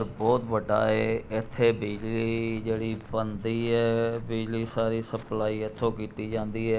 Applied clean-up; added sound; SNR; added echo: none; Walk, footsteps; 17 dB; none.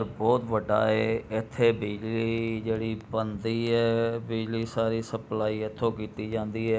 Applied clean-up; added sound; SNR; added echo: none; none; none; none.